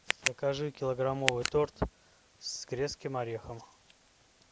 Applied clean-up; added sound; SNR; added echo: none; Tick; 6 dB; none.